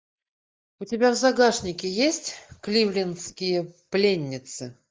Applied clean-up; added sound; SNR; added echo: neural mask model DeepFilterNet 3.